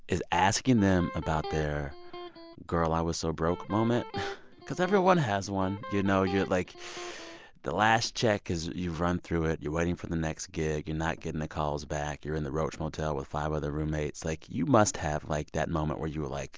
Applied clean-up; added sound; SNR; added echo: none; Electric guitar; 12 dB; none.